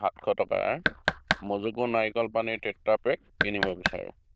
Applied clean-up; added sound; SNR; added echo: neural diffusion model UNIVERSE++.